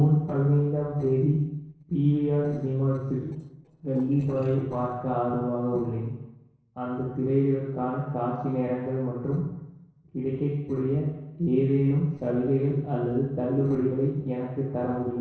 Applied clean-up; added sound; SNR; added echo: neural separator model SepFormer DNS4.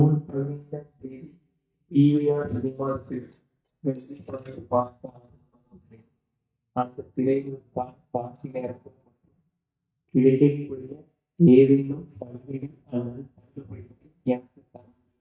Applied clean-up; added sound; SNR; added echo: neural mask model DeepFilterNet 3.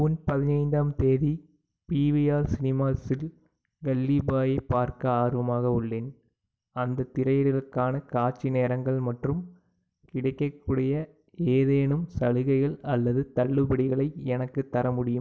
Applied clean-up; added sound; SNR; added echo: none; none; none; none.